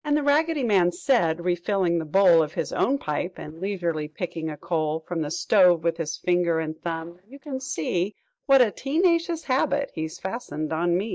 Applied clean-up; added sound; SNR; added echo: neural mask model DeepFilterNet 3.